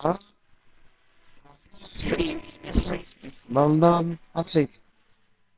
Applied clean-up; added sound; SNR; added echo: neural separator model SepFormer WHAMR!.